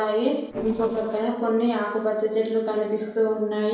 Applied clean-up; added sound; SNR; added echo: neural separator model SepFormer DNS4.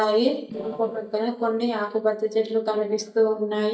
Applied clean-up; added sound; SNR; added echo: neural mask model DeepFilterNet 3.